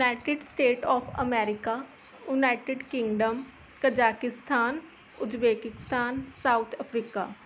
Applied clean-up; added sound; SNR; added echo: none; none; none; none.